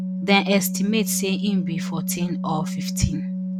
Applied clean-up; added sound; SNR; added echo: none; Organ; 3 dB; none.